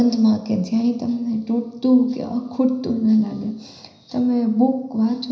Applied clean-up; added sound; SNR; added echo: none; none; none; reverberation time 0.9 s.